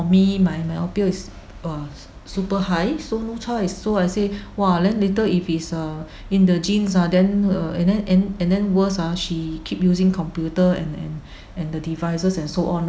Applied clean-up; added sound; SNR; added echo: none; none; none; none.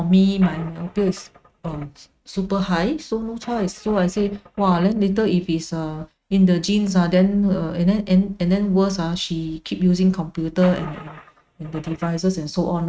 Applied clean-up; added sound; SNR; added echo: neural mask model RNNoise.